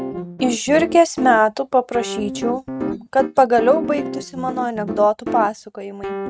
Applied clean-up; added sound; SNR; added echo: neural mask model RNNoise.